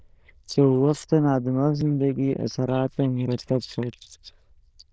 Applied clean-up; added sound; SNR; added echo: neural diffusion model UNIVERSE++.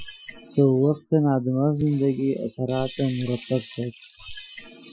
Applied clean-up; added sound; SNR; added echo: classical method Wiener filter.